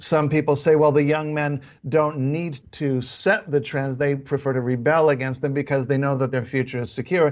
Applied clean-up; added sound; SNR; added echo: none; none; none; none.